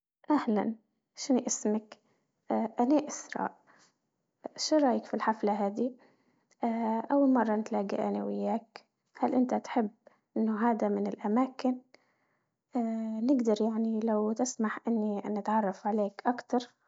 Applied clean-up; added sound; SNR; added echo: none; none; none; none.